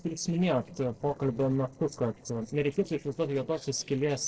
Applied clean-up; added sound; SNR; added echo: neural separator model SepFormer DNS4.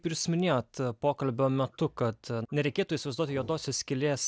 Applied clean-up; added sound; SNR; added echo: none; none; none; none.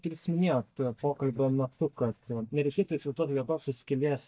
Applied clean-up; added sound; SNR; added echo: neural mask model DeepFilterNet 3.